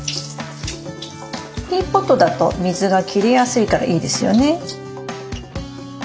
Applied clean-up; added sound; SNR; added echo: none; none; none; none.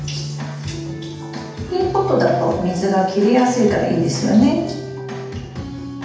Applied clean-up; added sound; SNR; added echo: none; none; none; reverberation time 0.8 s.